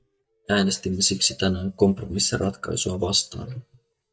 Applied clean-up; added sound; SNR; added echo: neural mask model DeepFilterNet 3.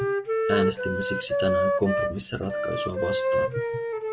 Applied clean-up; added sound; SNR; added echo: none; Wind instrument, woodwind instrument; -3 dB; reverberation time 2.2 s.